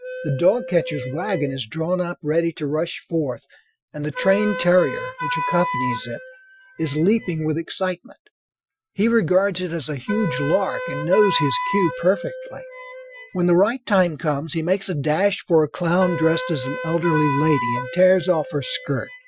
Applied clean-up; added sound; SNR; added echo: classical method Wiener filter.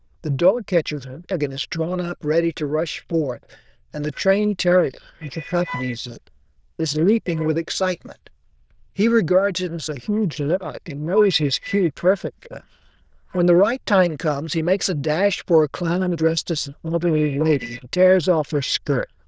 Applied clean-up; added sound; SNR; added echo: neural diffusion model UNIVERSE++.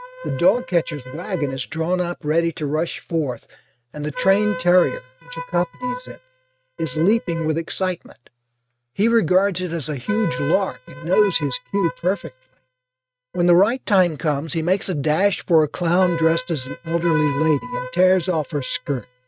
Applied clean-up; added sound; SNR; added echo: neural mask model RNNoise.